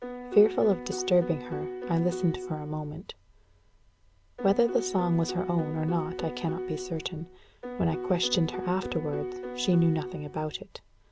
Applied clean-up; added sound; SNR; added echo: none; Piano; 7 dB; none.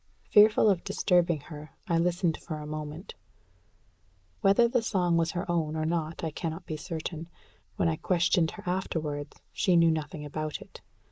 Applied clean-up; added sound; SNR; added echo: neural mask model Resemble Enhance denoiser.